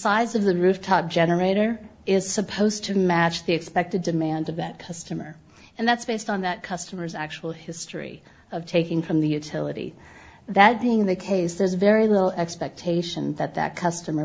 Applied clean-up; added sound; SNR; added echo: none; none; none; none.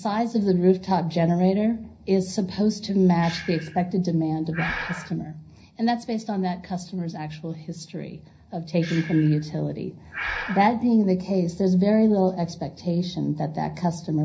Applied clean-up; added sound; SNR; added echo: none; Breathing; 17 dB; reverberation time 0.4 s.